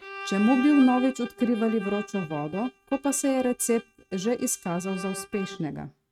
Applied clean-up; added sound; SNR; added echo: neural mask model RNNoise.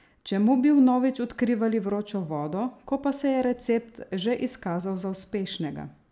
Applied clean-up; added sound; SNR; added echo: none; none; none; none.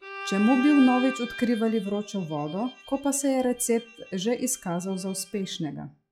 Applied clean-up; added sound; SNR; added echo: classical method log-MMSE.